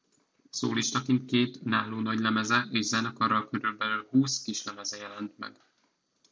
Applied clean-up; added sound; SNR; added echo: none; none; none; none.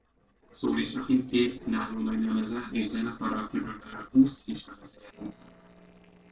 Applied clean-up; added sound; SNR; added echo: neural separator model SepFormer DNS4.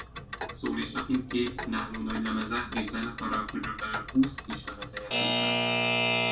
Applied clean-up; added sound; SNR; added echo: none; Alarm / Clock; 0 dB; reverberation time 0.2 s.